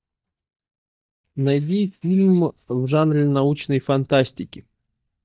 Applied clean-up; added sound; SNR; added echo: neural mask model DeepFilterNet 3.